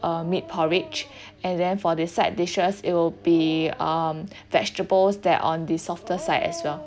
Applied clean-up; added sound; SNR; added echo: none; Dog; 18 dB; none.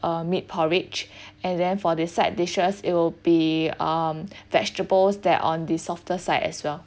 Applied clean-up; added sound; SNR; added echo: none; none; none; none.